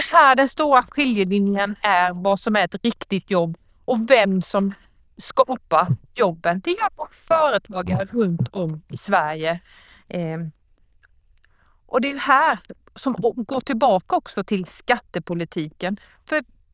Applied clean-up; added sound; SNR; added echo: neural diffusion model UNIVERSE++.